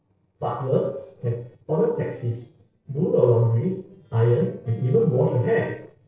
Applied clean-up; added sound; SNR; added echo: neural separator model SepFormer DNS4.